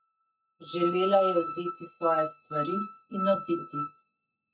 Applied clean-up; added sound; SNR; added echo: neural mask model RNNoise.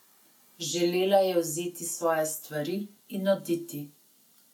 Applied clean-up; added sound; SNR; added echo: none; none; none; none.